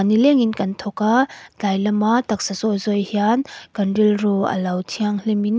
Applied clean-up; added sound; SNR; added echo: none; none; none; none.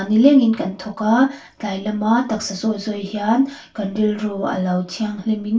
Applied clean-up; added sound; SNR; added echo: none; none; none; reverberation time 0.3 s.